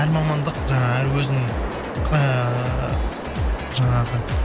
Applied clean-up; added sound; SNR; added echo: none; Waves, surf; 9 dB; none.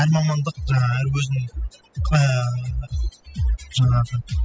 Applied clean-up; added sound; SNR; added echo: classical method spectral subtraction.